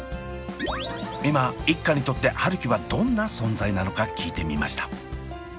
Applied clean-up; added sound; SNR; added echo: none; none; none; none.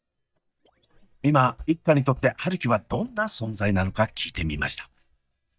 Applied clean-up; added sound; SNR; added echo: neural mask model DeepFilterNet 3.